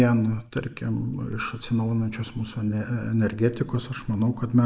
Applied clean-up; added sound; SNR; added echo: neural mask model Resemble Enhance denoiser.